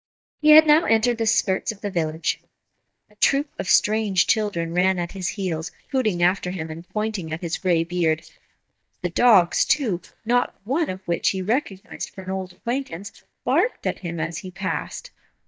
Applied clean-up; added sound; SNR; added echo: neural mask model DeepFilterNet 3.